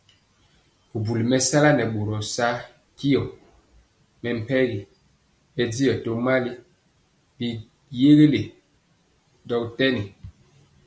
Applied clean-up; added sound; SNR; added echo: none; none; none; none.